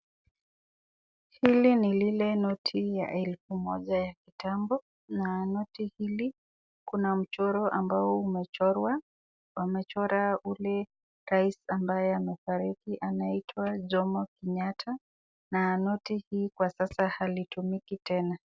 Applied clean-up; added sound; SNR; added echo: none; none; none; none.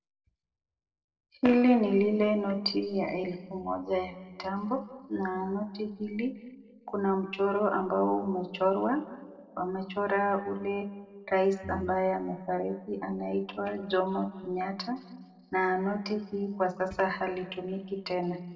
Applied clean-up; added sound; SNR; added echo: neural separator model SepFormer DNS4.